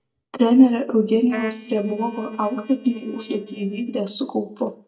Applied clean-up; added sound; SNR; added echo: neural mask model DeepFilterNet 3.